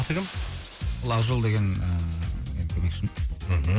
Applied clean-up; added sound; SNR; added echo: none; Shatter; 18 dB; none.